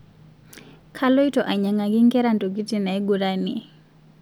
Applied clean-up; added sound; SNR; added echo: none; none; none; none.